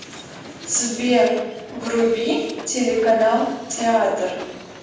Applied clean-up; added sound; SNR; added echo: none; Hiss; 16 dB; reverberation time 1.2 s.